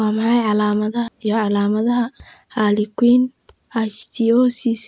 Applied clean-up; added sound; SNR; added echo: none; none; none; none.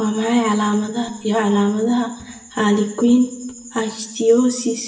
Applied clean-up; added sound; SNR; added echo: none; none; none; reverberation time 0.8 s.